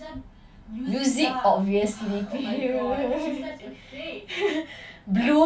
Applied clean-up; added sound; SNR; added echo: none; none; none; reverberation time 0.2 s.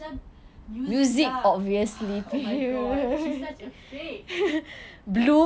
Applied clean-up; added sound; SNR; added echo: none; none; none; none.